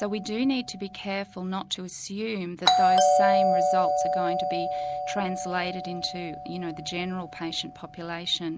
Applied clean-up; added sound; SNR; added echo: none; Doorbell; -4 dB; none.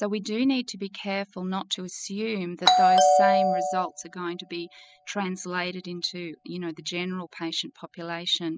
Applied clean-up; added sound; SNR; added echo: classical method spectral subtraction.